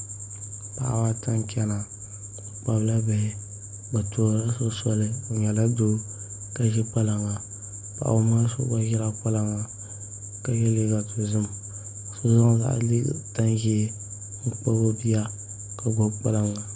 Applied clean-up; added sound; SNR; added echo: none; none; none; none.